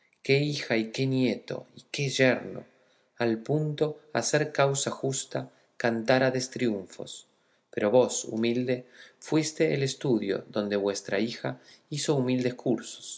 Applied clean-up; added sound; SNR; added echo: none; none; none; none.